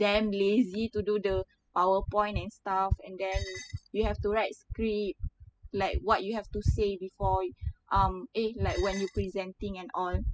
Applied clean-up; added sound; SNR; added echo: classical method spectral subtraction.